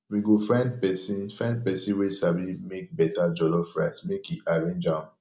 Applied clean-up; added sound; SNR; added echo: none; none; none; none.